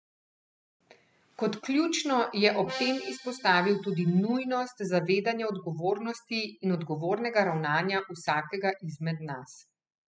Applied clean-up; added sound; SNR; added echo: classical method spectral subtraction.